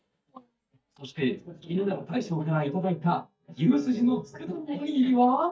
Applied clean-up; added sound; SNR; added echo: neural mask model DeepFilterNet 3.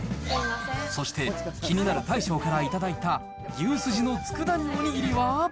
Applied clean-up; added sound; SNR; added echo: none; none; none; none.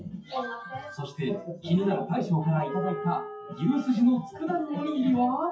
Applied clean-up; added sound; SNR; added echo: classical method WPE with log-MMSE.